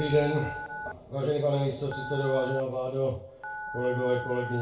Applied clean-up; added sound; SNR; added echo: none; Telephone; 10 dB; reverberation time 0.3 s.